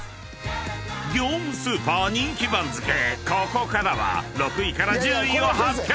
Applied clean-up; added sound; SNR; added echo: none; none; none; none.